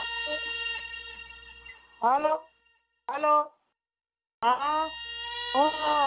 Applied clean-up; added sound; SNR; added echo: none; Guitar; 9 dB; none.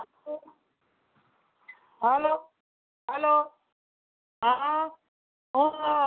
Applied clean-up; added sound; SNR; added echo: none; none; none; none.